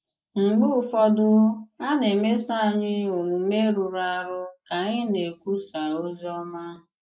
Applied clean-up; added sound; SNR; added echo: neural mask model Resemble Enhance denoiser.